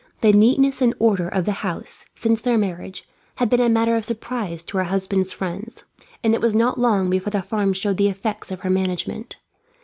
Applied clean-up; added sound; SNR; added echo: none; none; none; none.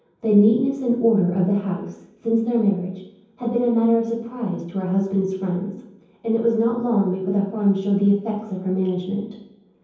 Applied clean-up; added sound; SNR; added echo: none; none; none; reverberation time 0.9 s.